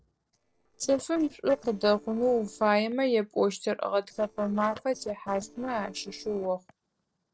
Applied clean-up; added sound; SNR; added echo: neural separator model SepFormer DNS4.